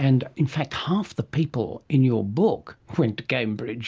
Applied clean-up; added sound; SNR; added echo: none; none; none; none.